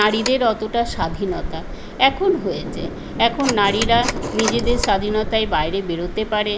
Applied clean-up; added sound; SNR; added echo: none; Telephone + Thunder; 10 dB; none.